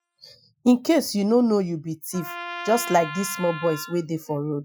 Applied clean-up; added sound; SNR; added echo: classical method Wiener filter.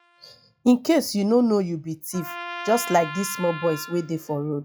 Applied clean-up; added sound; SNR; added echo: classical method log-MMSE.